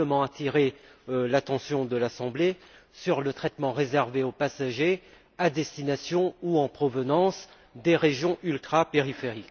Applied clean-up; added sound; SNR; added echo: none; none; none; none.